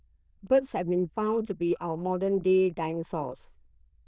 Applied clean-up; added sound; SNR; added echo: neural diffusion model UNIVERSE++.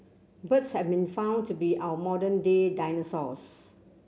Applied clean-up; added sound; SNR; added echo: none; none; none; none.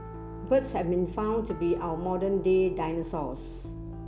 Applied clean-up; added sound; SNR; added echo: none; Piano; 11 dB; none.